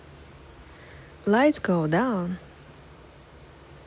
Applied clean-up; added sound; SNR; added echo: none; none; none; none.